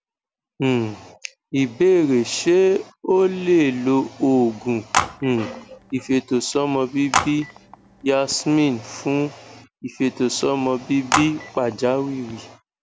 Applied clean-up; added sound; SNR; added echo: none; Telephone; 7 dB; none.